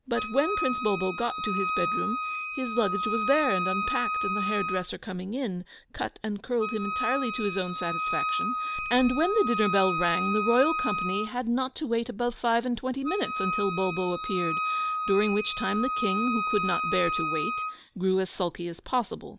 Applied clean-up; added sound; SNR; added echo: none; Wind instrument, woodwind instrument; 3 dB; none.